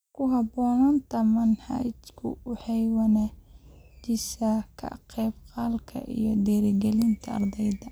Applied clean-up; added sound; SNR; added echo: none; none; none; none.